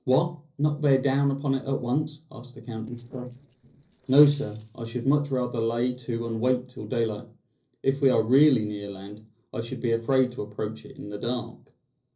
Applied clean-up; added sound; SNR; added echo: neural separator model SepFormer DNS4.